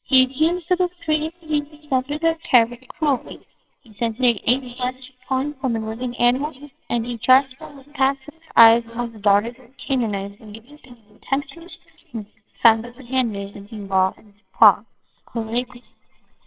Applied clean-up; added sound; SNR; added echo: neural separator model SepFormer WHAMR!.